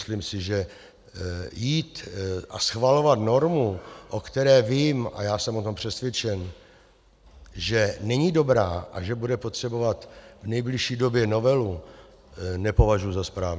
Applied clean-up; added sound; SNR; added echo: none; none; none; none.